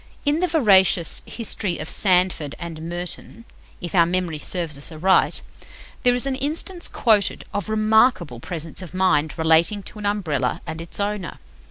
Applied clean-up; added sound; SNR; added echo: none; none; none; none.